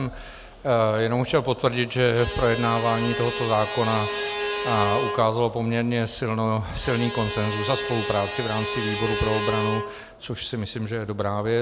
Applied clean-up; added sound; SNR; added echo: none; Bowed string instrument; 5 dB; none.